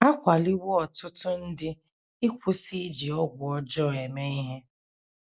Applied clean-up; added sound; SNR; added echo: none; none; none; none.